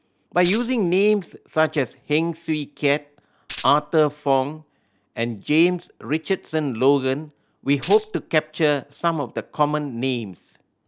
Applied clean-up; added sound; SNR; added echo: none; Tambourine; -3 dB; none.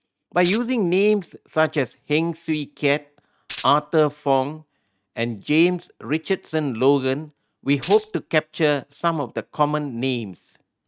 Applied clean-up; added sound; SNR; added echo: neural mask model RNNoise.